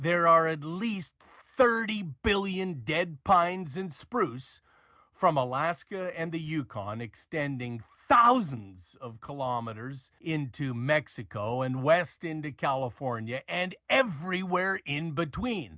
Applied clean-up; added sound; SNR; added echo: none; none; none; none.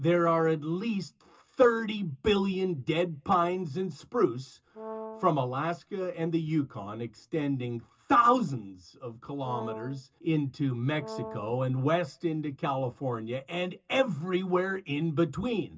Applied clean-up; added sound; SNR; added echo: none; Brass instrument; 12 dB; reverberation time 0.2 s.